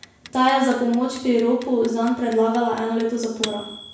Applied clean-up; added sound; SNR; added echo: none; Clock; 18 dB; reverberation time 0.6 s.